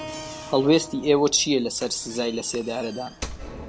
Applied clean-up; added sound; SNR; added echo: none; Knock / Slam + Keyboard (musical); 14 dB; none.